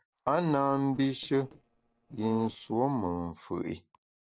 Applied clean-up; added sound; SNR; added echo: neural separator model SepFormer DNS4.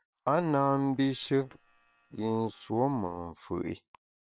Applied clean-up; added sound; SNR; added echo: neural separator model SepFormer WHAM!.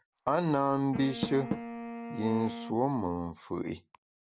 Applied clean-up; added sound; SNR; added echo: none; Door + Wind instrument, woodwind instrument; 10 dB; none.